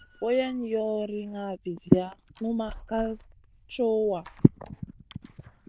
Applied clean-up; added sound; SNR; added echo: neural diffusion model UNIVERSE++.